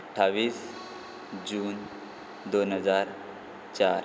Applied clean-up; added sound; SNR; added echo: none; Accordion; 20 dB; none.